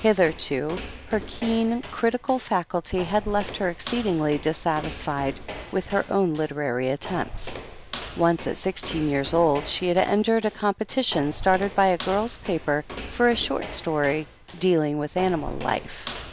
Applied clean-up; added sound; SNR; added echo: none; Walk, footsteps; 13 dB; none.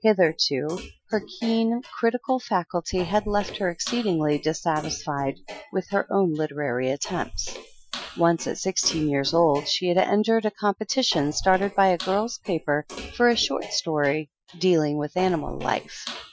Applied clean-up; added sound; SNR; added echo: classical method Wiener filter.